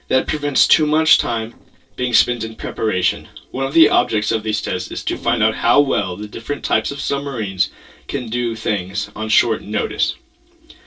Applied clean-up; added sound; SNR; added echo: neural separator model SepFormer DNS4.